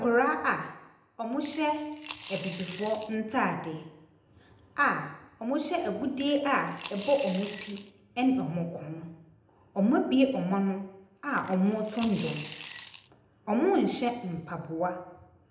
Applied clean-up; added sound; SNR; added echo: none; Coin (dropping) / Glass; 7 dB; reverberation time 0.8 s.